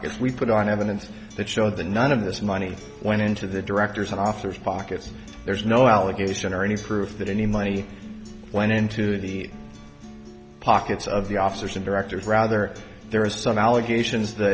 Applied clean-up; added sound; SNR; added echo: none; Acoustic guitar; 18 dB; none.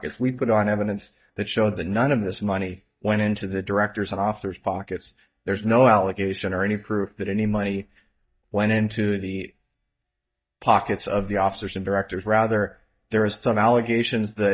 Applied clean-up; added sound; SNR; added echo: neural mask model DeepFilterNet 3.